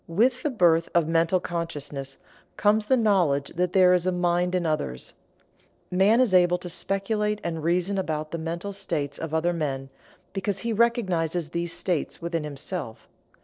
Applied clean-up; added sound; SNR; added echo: neural separator model SepFormer DNS4.